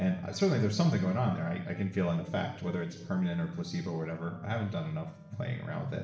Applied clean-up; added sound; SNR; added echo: neural separator model SepFormer DNS4.